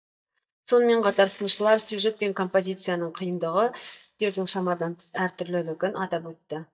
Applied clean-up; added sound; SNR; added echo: neural mask model DeepFilterNet 3.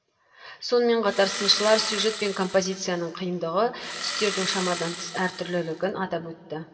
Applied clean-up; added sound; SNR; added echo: none; Engine starting; 8 dB; reverberation time 1.7 s.